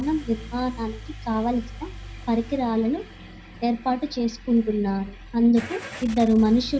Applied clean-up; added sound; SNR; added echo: none; Engine starting / Car; 15 dB; reverberation time 0.4 s.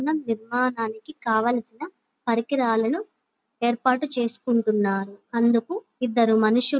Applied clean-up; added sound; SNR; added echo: none; none; none; none.